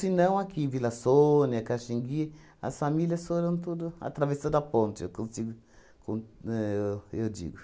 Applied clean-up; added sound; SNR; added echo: none; none; none; none.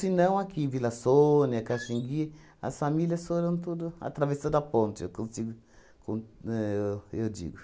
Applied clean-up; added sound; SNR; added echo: none; Squeak; 17 dB; none.